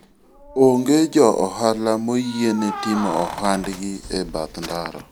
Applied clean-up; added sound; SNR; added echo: none; Keys jangling; 15 dB; none.